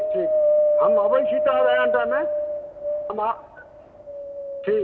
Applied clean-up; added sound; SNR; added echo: none; Wind; -5 dB; reverberation time 0.7 s.